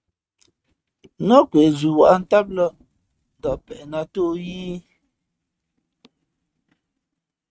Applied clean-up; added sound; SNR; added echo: neural mask model RNNoise.